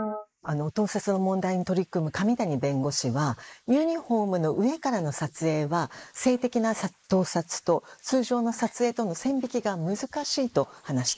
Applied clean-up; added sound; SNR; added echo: neural mask model Resemble Enhance denoiser.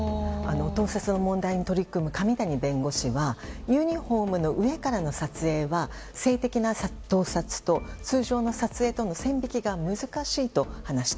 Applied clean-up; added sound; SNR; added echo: none; none; none; none.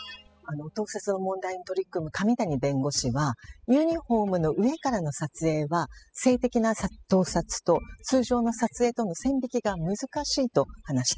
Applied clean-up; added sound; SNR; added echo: classical method spectral subtraction.